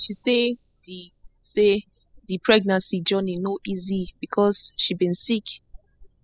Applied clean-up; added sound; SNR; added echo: classical method spectral subtraction.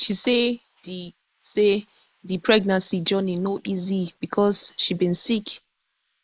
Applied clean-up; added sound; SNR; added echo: neural mask model Resemble Enhance denoiser.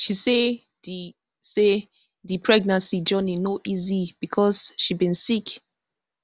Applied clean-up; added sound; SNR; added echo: none; none; none; none.